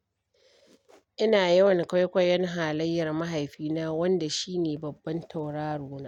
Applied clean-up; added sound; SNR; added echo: none; none; none; none.